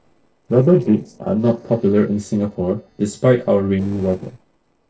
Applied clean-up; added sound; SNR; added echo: neural separator model SepFormer DNS4.